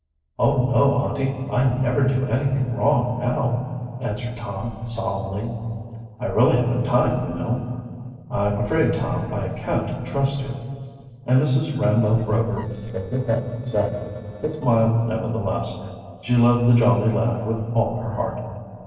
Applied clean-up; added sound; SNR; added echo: neural separator model SepFormer DNS4.